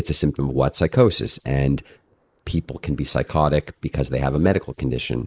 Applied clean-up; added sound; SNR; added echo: neural mask model Resemble Enhance denoiser.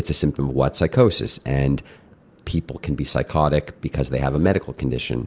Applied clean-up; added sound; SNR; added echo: none; none; none; none.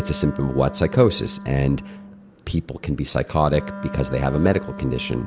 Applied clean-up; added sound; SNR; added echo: none; Wind instrument, woodwind instrument; 13 dB; none.